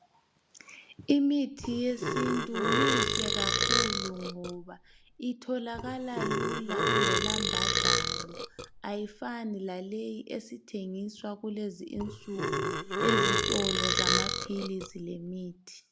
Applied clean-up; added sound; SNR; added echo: none; Burping, eructation; -4 dB; none.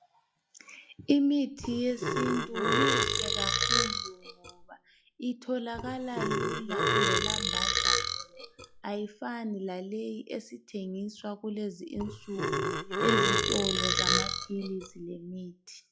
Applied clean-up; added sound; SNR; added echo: classical method log-MMSE.